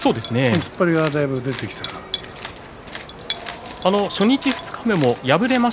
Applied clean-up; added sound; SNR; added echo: none; Cat; 15 dB; none.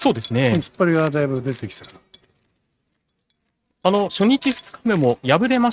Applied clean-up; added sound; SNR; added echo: neural mask model RNNoise.